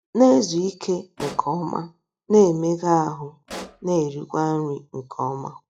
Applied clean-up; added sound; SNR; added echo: classical method log-MMSE.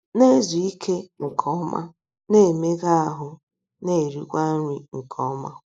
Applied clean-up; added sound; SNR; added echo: neural mask model Resemble Enhance denoiser.